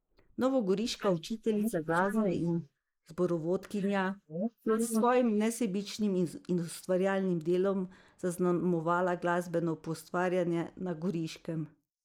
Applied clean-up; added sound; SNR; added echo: neural mask model Resemble Enhance denoiser.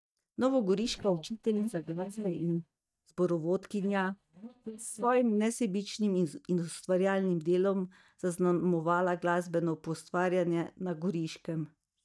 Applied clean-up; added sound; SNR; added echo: neural mask model DeepFilterNet 3.